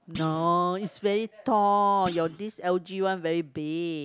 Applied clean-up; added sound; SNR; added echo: none; Thump, thud; 18 dB; none.